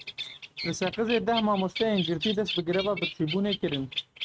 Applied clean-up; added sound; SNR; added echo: neural mask model RNNoise.